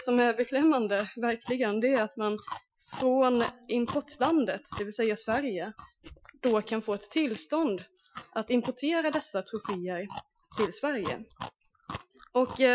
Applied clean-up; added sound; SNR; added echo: classical method Wiener filter.